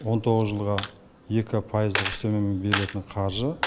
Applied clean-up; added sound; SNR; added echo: none; Coin (dropping); 6 dB; none.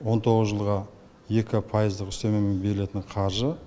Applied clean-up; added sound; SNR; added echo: none; none; none; none.